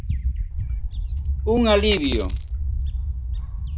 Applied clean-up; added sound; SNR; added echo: none; Bird + Coin (dropping); -1 dB; none.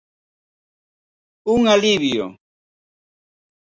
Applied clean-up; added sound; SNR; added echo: none; none; none; none.